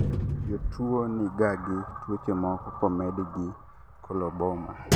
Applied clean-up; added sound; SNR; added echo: none; Motor vehicle (road); -1 dB; none.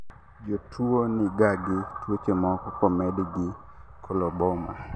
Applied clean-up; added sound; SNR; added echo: none; none; none; none.